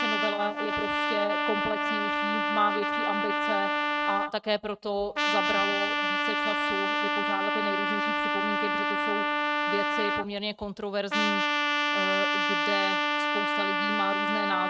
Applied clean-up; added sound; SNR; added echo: neural mask model RNNoise.